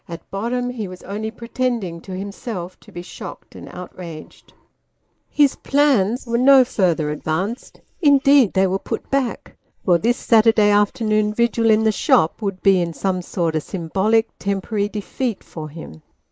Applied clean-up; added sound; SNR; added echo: neural mask model Resemble Enhance denoiser.